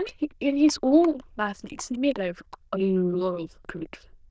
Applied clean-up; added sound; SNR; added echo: neural diffusion model UNIVERSE++.